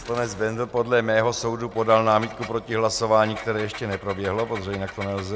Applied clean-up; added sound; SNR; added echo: none; Engine; 17 dB; none.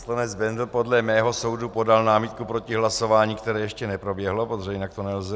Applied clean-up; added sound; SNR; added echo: none; none; none; none.